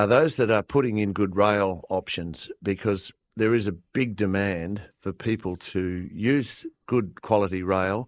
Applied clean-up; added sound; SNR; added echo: neural mask model Resemble Enhance denoiser.